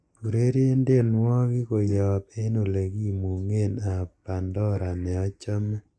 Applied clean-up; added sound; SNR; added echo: neural mask model Resemble Enhance denoiser.